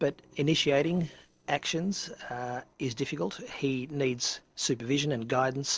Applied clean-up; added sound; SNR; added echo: neural separator model SepFormer DNS4.